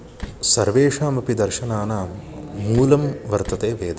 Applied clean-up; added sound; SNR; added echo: none; Slam; 15 dB; none.